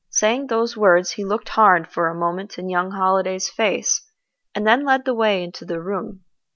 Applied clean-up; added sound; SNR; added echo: none; none; none; none.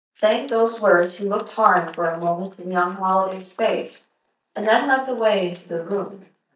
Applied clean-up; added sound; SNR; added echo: neural mask model DeepFilterNet 3.